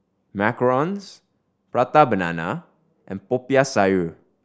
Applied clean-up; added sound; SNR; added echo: none; none; none; none.